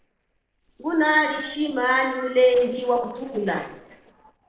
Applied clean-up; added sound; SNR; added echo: neural separator model SepFormer DNS4.